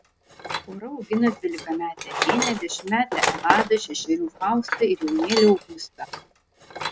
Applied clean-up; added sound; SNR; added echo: none; Tools; 5 dB; none.